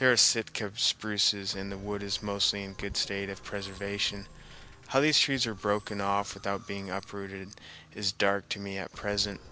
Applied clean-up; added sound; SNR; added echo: none; Musical instrument; 19 dB; none.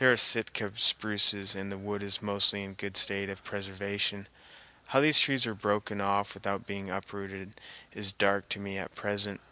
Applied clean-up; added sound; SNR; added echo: none; none; none; none.